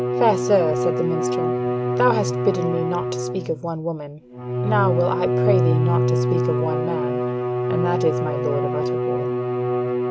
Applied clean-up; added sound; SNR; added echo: none; Bowed string instrument; -3 dB; none.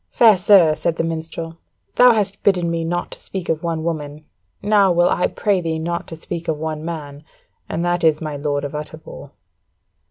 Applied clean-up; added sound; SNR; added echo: none; none; none; none.